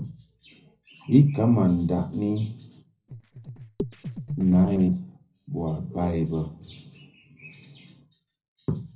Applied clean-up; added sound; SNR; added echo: neural separator model SepFormer DNS4.